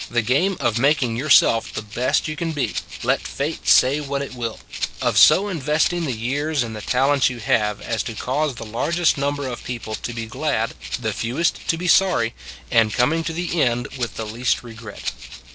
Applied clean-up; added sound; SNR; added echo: none; Rattle (instrument); 11 dB; none.